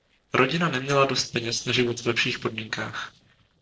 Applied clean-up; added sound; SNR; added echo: neural separator model SepFormer DNS4.